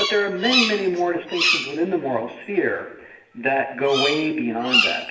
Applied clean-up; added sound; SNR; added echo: none; Bird vocalization, bird call, bird song; 3 dB; reverberation time 1.0 s.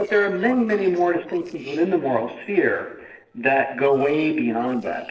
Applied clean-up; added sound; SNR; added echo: neural separator model SepFormer DNS4.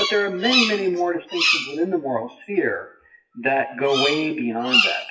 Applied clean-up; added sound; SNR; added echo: classical method WPE with log-MMSE.